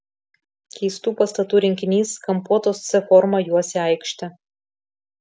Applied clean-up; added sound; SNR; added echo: none; none; none; none.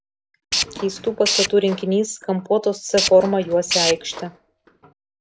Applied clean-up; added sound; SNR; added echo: none; Tools; 5 dB; none.